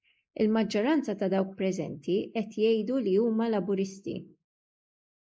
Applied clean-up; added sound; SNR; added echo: neural mask model Resemble Enhance denoiser.